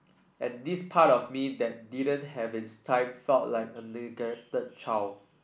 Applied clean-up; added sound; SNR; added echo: none; none; none; none.